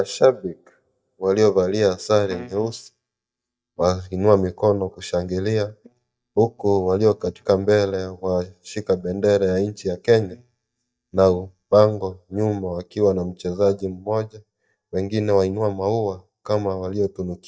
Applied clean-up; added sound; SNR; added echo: neural mask model DeepFilterNet 3.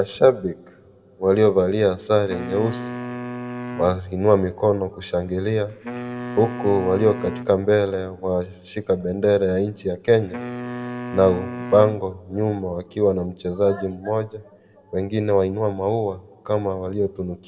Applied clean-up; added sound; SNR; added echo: none; Wind instrument, woodwind instrument; 11 dB; reverberation time 1.1 s.